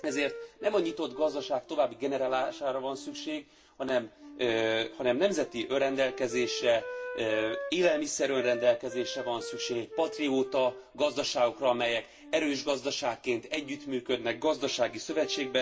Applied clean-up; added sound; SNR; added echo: none; Wind instrument, woodwind instrument; 13 dB; reverberation time 0.2 s.